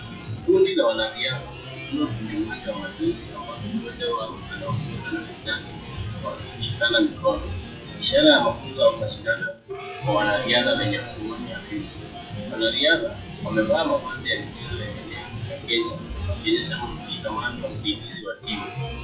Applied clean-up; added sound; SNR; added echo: classical method WPE with log-MMSE.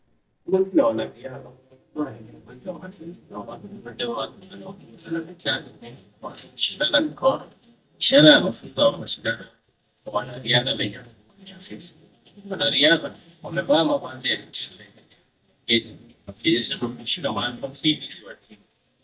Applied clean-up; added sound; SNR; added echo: neural mask model DeepFilterNet 3.